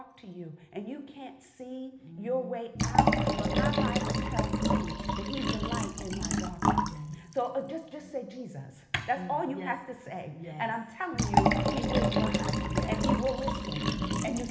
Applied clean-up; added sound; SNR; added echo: none; Liquid; -5 dB; reverberation time 1.1 s.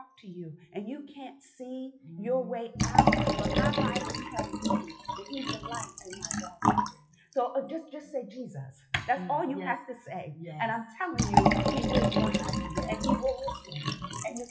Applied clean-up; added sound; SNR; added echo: classical method WPE with log-MMSE.